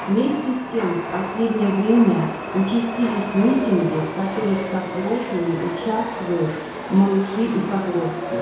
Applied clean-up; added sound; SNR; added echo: none; Chatter / Subway, metro, underground; 8 dB; reverberation time 1.0 s.